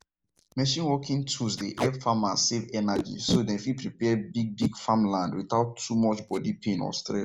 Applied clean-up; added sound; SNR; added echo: none; Packing tape, duct tape; 10 dB; none.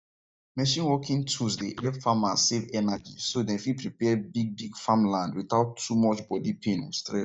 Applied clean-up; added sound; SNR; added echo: neural mask model DeepFilterNet 3.